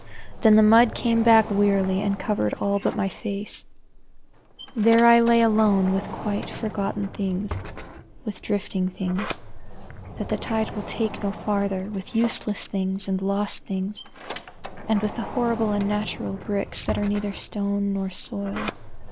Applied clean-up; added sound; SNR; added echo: none; Sliding door; 12 dB; none.